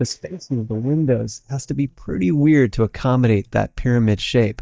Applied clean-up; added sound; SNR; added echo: neural mask model DeepFilterNet 3.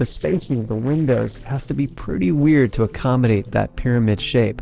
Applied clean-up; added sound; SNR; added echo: neural separator model SepFormer DNS4.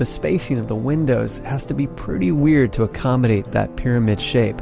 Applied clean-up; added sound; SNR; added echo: none; none; none; none.